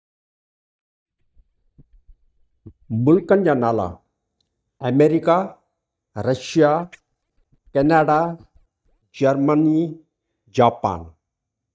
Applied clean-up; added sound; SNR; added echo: neural mask model DeepFilterNet 3.